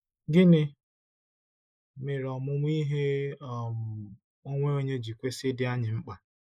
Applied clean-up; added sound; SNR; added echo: neural mask model Resemble Enhance denoiser.